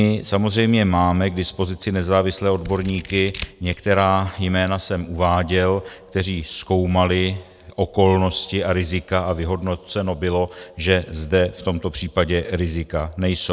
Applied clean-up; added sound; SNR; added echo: none; Scissors; 14 dB; none.